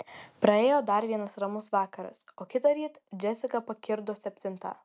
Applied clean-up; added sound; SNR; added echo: none; none; none; none.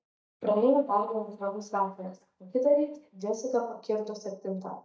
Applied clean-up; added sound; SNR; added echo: neural mask model DeepFilterNet 3.